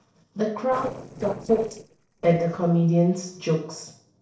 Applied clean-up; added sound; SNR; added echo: neural separator model SepFormer DNS4.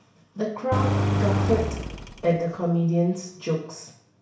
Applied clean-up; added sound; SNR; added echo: none; Engine; -1 dB; reverberation time 0.6 s.